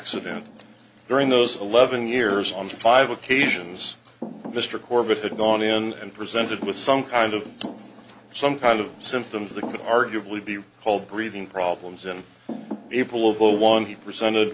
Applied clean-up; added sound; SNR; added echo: none; Thump, thud; 16 dB; none.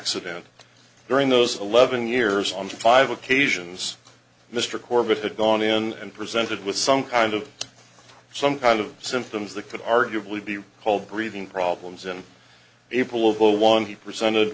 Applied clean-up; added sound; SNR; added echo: none; none; none; none.